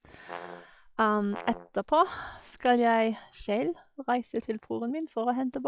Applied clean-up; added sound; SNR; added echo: classical method log-MMSE.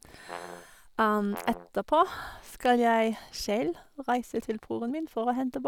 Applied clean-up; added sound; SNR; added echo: none; Brass instrument; 17 dB; none.